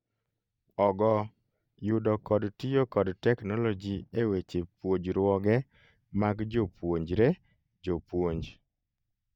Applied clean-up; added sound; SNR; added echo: neural mask model DeepFilterNet 3.